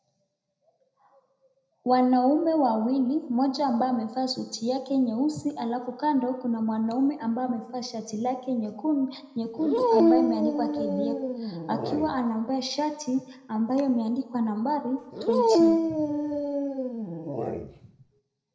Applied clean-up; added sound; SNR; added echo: none; Dog; -2 dB; reverberation time 0.7 s.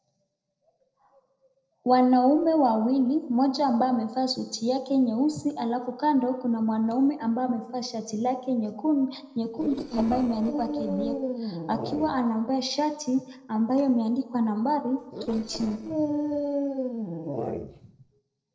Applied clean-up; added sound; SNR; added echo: neural separator model SepFormer DNS4.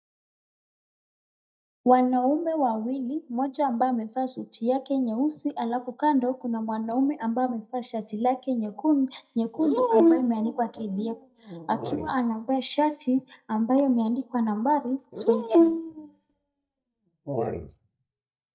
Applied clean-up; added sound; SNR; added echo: neural mask model DeepFilterNet 3.